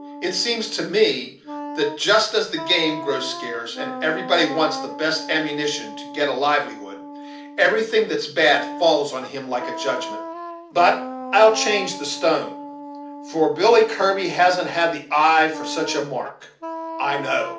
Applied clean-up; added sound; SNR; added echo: none; Wind instrument, woodwind instrument; 12 dB; reverberation time 0.4 s.